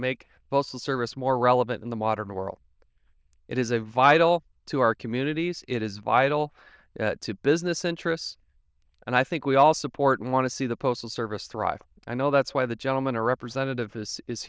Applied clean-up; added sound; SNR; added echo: neural diffusion model UNIVERSE++.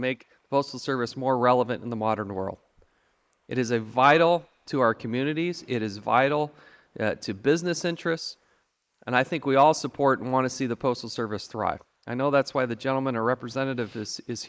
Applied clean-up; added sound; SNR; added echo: neural mask model Resemble Enhance denoiser.